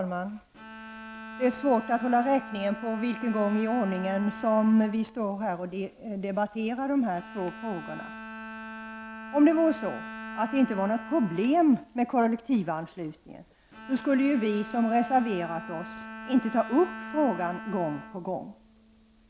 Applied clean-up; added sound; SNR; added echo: none; Bowed string instrument; 14 dB; none.